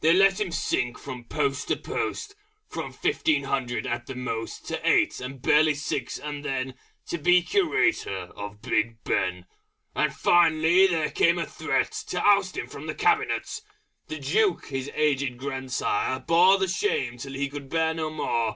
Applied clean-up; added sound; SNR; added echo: none; none; none; none.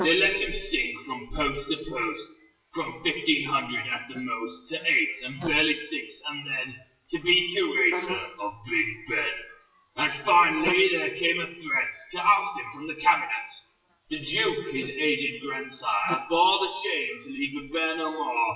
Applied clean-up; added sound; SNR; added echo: classical method WPE with log-MMSE.